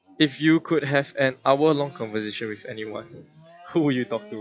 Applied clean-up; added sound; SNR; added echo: classical method WPE with log-MMSE.